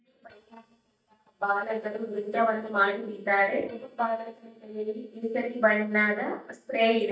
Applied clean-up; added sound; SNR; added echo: neural mask model DeepFilterNet 3.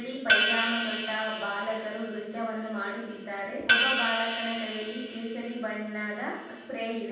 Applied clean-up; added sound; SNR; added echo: none; Hi-hat; -3 dB; reverberation time 1.2 s.